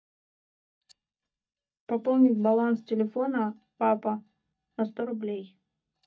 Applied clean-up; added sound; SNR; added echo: neural mask model DeepFilterNet 3.